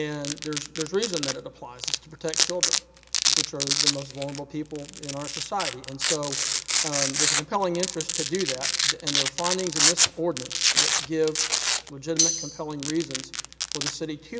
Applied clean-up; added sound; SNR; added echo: none; Tambourine + Domestic sounds, home sounds; -4 dB; none.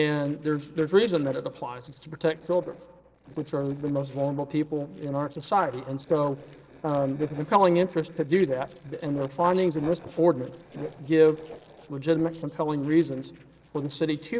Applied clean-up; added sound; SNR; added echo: neural separator model SepFormer DNS4.